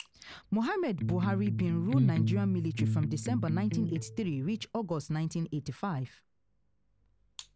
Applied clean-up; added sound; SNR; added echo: none; Electric guitar; -1 dB; none.